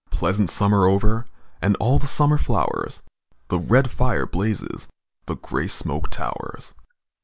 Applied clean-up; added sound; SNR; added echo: none; none; none; none.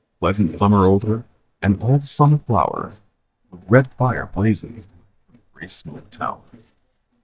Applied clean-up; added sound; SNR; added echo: neural mask model DeepFilterNet 3.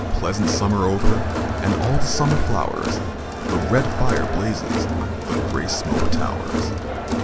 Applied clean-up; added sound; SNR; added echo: none; Crowd; 2 dB; none.